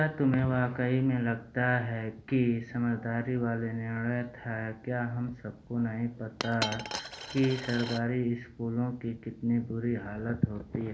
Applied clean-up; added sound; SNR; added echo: none; Coin (dropping); 11 dB; none.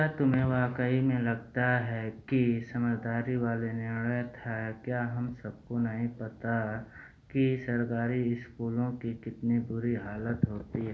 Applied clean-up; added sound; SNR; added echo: none; none; none; none.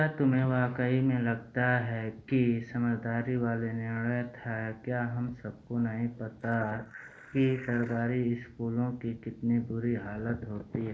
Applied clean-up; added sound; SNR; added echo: neural mask model Resemble Enhance denoiser.